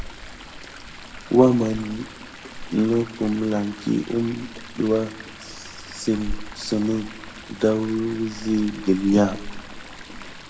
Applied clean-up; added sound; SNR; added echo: none; Chatter / Stream; 12 dB; reverberation time 1.4 s.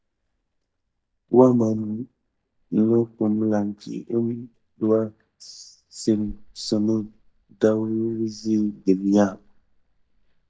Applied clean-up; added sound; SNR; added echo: neural mask model DeepFilterNet 3.